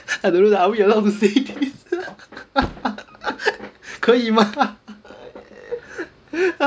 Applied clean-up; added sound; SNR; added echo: none; none; none; none.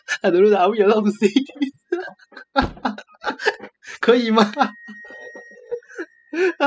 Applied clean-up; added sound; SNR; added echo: classical method spectral subtraction.